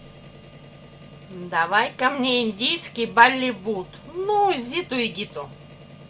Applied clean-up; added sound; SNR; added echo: none; none; none; none.